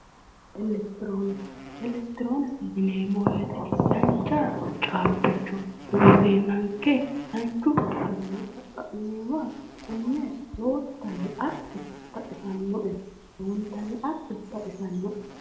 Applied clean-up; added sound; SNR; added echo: none; Insect; 19 dB; reverberation time 0.8 s.